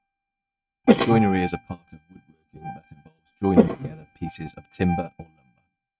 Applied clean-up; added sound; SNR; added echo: neural mask model RNNoise.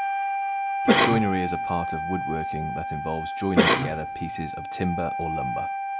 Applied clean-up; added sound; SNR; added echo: none; Wind instrument, woodwind instrument + Cough; -4 dB; none.